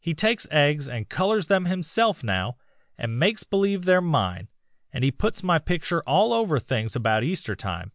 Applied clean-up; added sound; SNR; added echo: none; none; none; none.